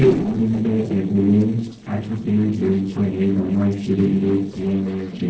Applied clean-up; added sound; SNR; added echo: neural separator model SepFormer DNS4.